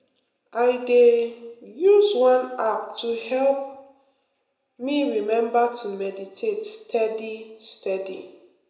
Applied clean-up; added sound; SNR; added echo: none; none; none; reverberation time 0.8 s.